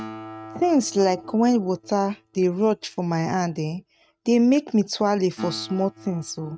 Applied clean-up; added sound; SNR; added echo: neural mask model RNNoise.